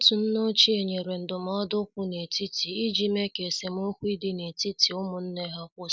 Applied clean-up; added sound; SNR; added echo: none; none; none; none.